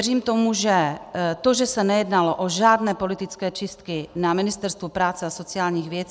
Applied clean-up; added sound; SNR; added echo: none; none; none; none.